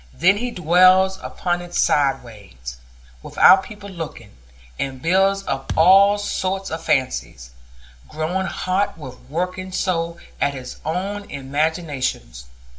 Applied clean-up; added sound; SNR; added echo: none; Thump, thud; 10 dB; reverberation time 0.4 s.